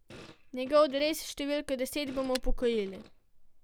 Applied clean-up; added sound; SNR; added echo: none; Fart + Fire; 20 dB; none.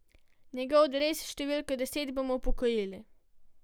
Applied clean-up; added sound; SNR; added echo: none; none; none; none.